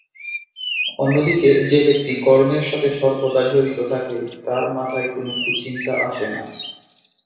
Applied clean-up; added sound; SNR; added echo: none; Bird; 11 dB; reverberation time 1.0 s.